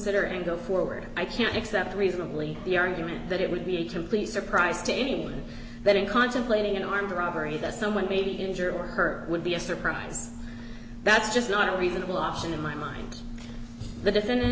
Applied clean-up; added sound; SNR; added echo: none; none; none; none.